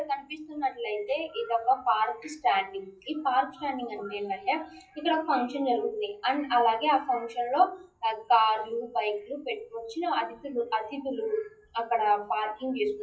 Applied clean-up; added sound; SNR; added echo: classical method WPE with log-MMSE.